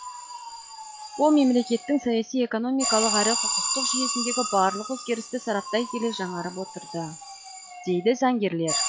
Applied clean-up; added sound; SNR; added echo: classical method log-MMSE.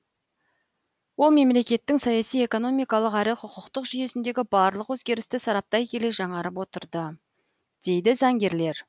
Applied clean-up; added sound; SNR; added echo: none; none; none; none.